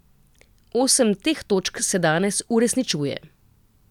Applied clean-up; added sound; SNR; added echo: none; none; none; none.